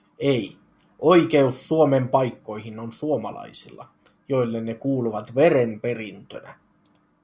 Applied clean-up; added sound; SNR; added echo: none; none; none; none.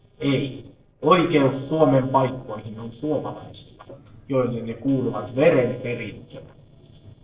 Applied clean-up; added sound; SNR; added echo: neural separator model SepFormer DNS4.